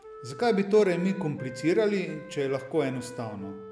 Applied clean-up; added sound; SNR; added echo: none; Wind instrument, woodwind instrument; 16 dB; none.